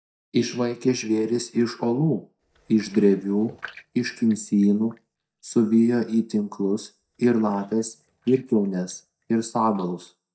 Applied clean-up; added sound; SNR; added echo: neural mask model DeepFilterNet 3.